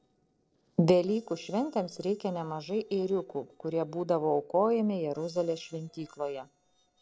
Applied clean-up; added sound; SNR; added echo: neural separator model SepFormer DNS4.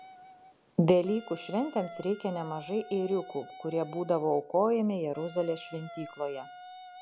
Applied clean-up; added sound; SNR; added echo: none; Wind instrument, woodwind instrument; 18 dB; none.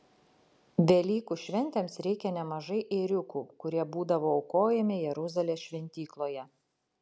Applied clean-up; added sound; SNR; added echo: none; none; none; none.